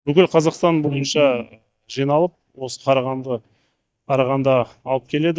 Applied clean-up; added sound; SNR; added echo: neural mask model DeepFilterNet 3.